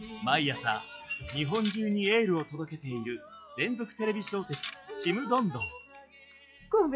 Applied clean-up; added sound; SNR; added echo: classical method log-MMSE.